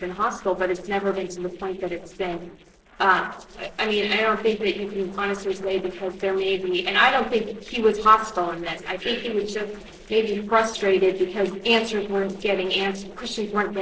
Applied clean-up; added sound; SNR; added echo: neural separator model SepFormer DNS4.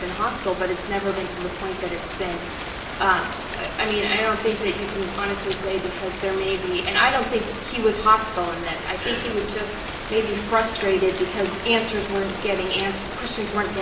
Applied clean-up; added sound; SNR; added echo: none; Rain; 7 dB; reverberation time 1.0 s.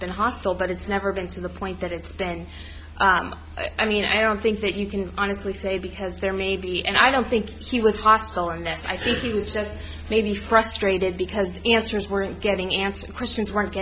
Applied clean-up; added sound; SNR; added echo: none; none; none; none.